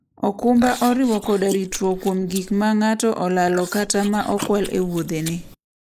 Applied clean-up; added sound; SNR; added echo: neural mask model Resemble Enhance denoiser.